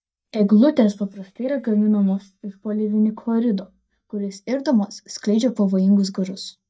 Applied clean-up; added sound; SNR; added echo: neural mask model DeepFilterNet 3.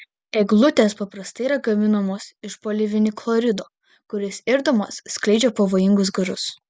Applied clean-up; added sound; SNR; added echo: none; none; none; none.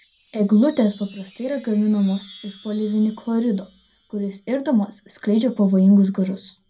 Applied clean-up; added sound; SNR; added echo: none; Chime; 18 dB; reverberation time 0.2 s.